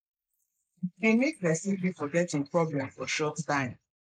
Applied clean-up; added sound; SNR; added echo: neural mask model Resemble Enhance denoiser.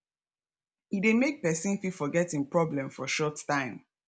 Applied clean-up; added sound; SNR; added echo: none; none; none; none.